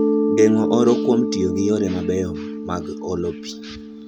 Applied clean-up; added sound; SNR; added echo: none; Mallet percussion; 1 dB; none.